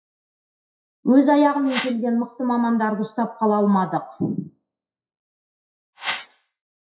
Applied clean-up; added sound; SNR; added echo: classical method WPE with log-MMSE.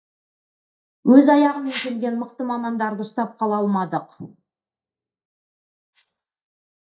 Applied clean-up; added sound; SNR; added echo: neural mask model DeepFilterNet 3.